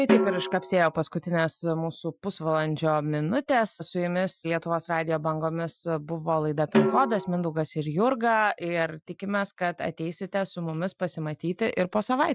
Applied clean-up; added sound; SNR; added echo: classical method Wiener filter.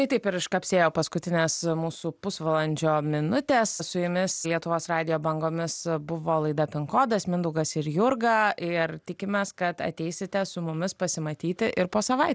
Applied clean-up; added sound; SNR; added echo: none; none; none; none.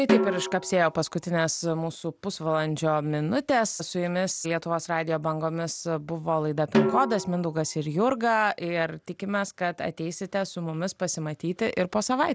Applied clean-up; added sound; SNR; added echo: none; Snare drum; 4 dB; none.